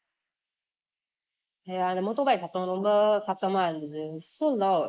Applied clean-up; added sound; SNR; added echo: neural mask model Resemble Enhance denoiser.